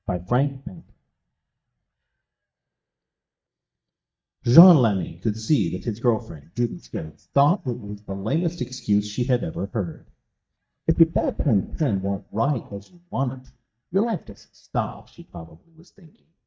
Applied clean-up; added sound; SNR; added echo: neural mask model DeepFilterNet 3.